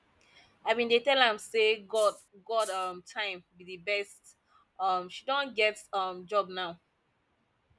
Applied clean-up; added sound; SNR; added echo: none; Rattle (instrument); 13 dB; none.